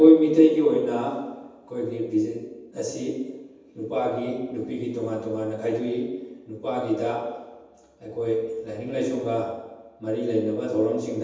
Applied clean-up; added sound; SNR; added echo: none; none; none; reverberation time 1.1 s.